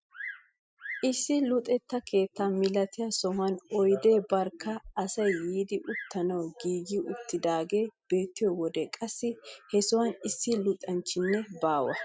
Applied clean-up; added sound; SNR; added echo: classical method spectral subtraction.